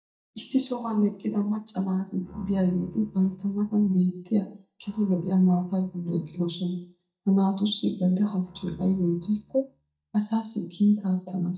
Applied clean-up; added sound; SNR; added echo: neural mask model DeepFilterNet 3.